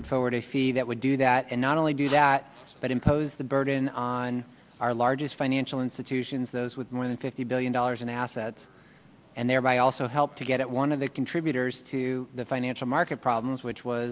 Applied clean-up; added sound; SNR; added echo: none; none; none; none.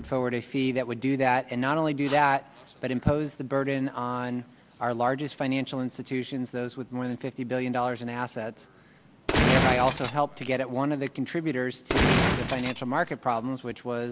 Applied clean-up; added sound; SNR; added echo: none; Gunshot, gunfire; -2 dB; none.